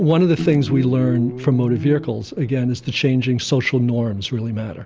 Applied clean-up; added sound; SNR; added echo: none; Guitar; 12 dB; none.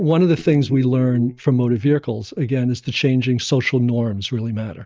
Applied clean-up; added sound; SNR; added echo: neural mask model DeepFilterNet 3.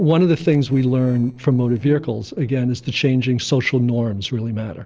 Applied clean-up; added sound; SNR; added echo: neural separator model SepFormer DNS4.